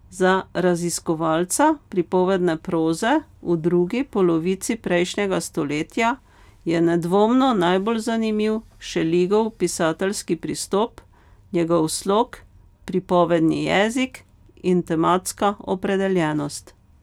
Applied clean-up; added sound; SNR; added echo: none; none; none; none.